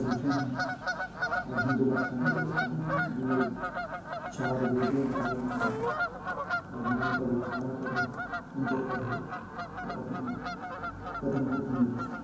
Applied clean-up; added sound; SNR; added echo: none; Bird vocalization, bird call, bird song / Fowl; 3 dB; reverberation time 0.9 s.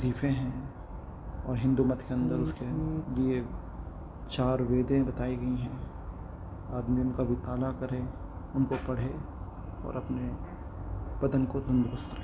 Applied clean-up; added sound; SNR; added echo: none; none; none; none.